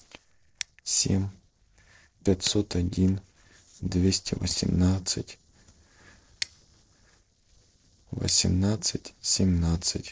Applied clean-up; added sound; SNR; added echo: neural separator model SepFormer DNS4.